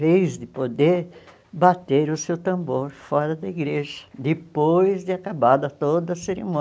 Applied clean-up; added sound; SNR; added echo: none; none; none; none.